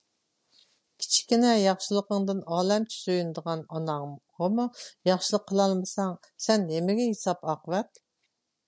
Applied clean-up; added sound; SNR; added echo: none; none; none; none.